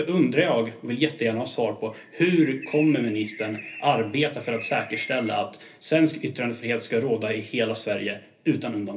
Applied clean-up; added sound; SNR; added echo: none; Bird; 15 dB; reverberation time 0.3 s.